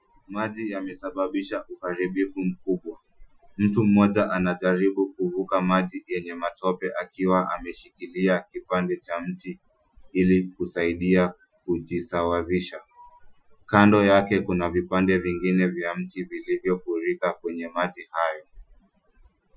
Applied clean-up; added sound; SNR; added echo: classical method Wiener filter.